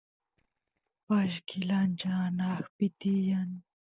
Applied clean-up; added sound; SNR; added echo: neural separator model SepFormer DNS4.